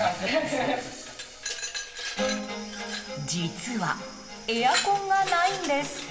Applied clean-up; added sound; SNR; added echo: none; Glass; 9 dB; reverberation time 1.5 s.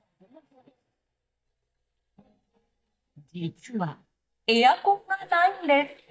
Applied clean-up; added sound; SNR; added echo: neural mask model DeepFilterNet 3.